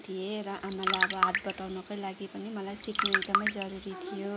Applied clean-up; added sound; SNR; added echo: none; Trickle, dribble; -5 dB; none.